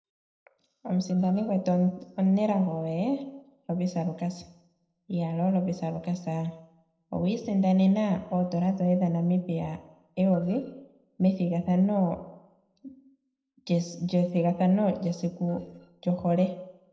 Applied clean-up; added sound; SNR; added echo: neural separator model SepFormer DNS4.